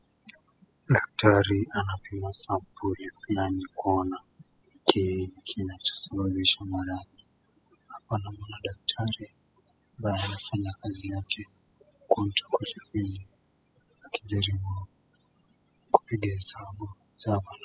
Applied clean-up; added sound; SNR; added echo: classical method spectral subtraction.